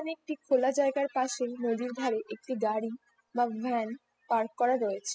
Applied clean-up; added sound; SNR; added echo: classical method spectral subtraction.